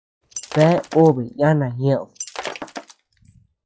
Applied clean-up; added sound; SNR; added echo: classical method log-MMSE.